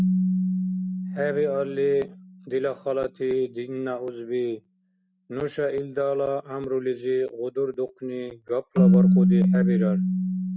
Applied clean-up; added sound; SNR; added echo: none; Keyboard (musical); -2 dB; none.